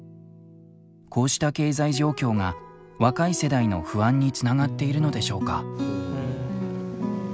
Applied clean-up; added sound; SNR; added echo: none; none; none; none.